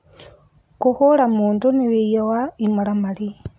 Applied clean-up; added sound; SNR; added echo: none; none; none; none.